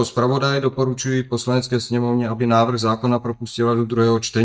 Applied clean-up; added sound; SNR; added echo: neural mask model DeepFilterNet 3.